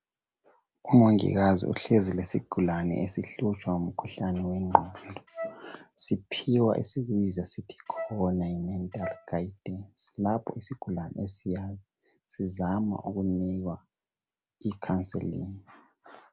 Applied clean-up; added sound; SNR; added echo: none; Wind instrument, woodwind instrument; 11 dB; none.